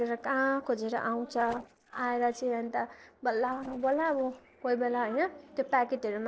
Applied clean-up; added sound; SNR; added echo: neural separator model SepFormer DNS4.